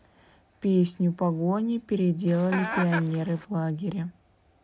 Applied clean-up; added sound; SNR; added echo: none; Chicken, rooster; 7 dB; none.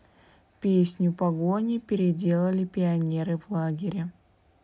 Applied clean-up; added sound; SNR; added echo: none; none; none; none.